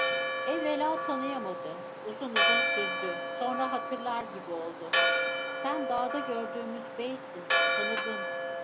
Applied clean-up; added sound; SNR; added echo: none; Church bell; -5 dB; none.